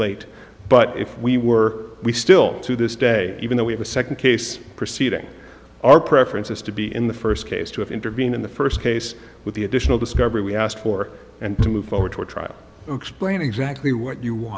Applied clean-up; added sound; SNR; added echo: none; none; none; none.